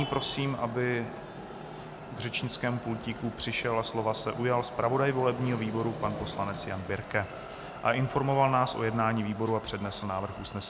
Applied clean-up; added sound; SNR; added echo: none; Traffic noise, roadway noise; 12 dB; none.